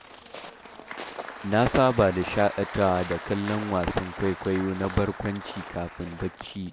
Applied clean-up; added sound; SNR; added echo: none; Applause + Walk, footsteps; 12 dB; none.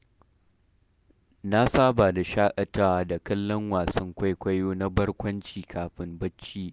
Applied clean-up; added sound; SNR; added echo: none; none; none; none.